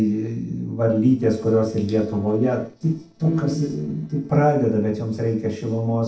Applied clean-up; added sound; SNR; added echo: neural separator model SepFormer DNS4.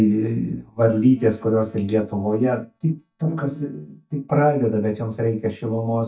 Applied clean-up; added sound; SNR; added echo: neural mask model DeepFilterNet 3.